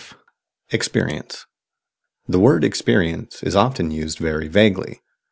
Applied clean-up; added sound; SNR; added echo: none; none; none; none.